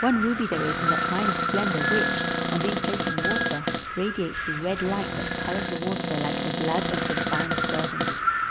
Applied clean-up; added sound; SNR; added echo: none; Wind + Cupboard open or close; -2 dB; none.